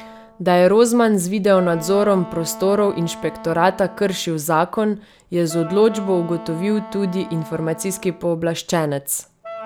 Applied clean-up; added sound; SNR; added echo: none; Wind instrument, woodwind instrument; 17 dB; none.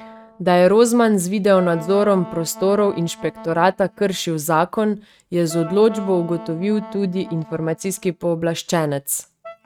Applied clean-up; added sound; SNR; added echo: neural mask model RNNoise.